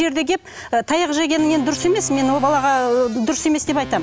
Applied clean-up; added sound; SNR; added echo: none; Cupboard open or close + Organ; 17 dB; none.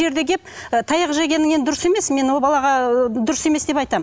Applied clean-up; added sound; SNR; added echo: none; none; none; none.